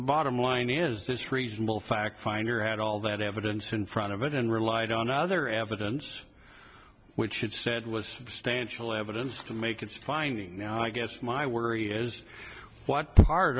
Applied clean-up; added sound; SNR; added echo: none; none; none; none.